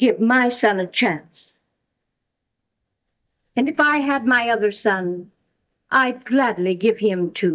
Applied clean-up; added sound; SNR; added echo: neural mask model DeepFilterNet 3.